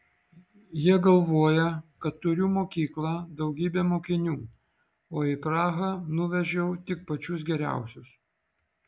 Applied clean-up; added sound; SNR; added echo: none; none; none; none.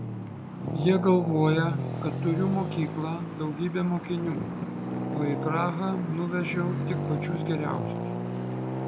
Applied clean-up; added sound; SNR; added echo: none; Traffic noise, roadway noise; 3 dB; none.